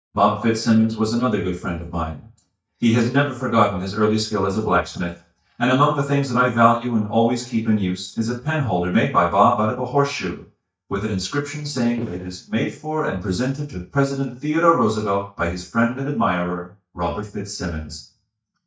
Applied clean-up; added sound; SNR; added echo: neural mask model DeepFilterNet 3.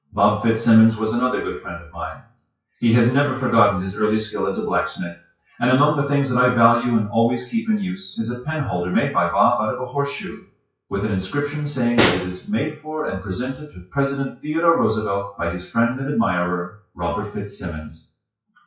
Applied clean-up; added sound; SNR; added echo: classical method WPE with log-MMSE.